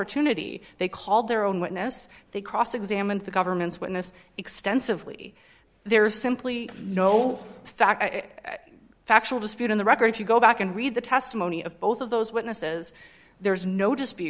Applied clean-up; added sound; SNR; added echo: none; none; none; none.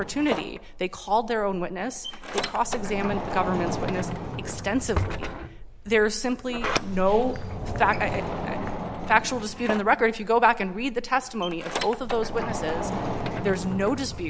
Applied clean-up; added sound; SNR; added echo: none; Sliding door; 5 dB; none.